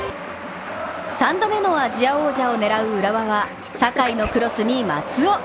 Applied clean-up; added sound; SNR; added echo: none; none; none; none.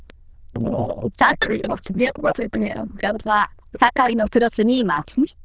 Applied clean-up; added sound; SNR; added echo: neural diffusion model UNIVERSE++.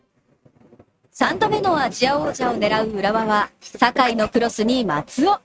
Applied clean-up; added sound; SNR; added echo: neural mask model RNNoise.